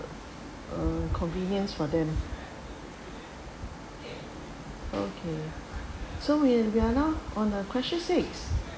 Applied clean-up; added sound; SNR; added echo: none; Fire + Domestic sounds, home sounds; 17 dB; none.